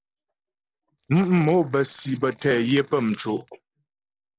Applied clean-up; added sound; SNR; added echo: neural separator model SepFormer DNS4.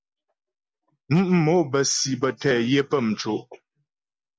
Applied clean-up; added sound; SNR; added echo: none; none; none; none.